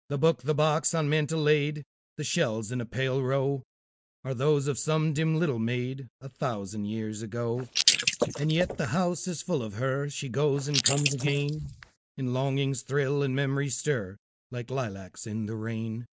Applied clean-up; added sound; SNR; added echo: neural mask model Resemble Enhance denoiser.